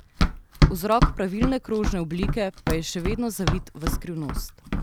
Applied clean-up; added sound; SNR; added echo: none; Run; -3 dB; none.